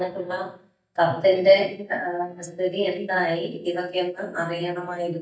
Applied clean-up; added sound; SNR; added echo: neural mask model DeepFilterNet 3.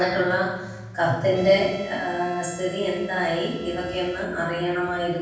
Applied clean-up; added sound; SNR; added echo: none; Trumpet; 19 dB; reverberation time 1.2 s.